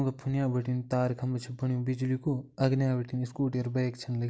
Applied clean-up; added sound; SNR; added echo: none; none; none; none.